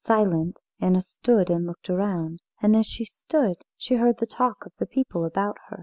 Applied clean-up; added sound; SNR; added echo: none; none; none; none.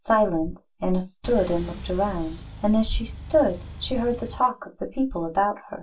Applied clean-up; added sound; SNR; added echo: none; Engine; 12 dB; reverberation time 0.2 s.